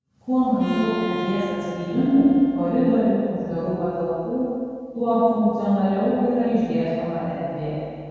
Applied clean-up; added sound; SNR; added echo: none; Bowed string instrument; 12 dB; reverberation time 2.1 s.